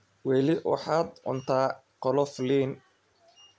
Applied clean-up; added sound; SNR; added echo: none; none; none; none.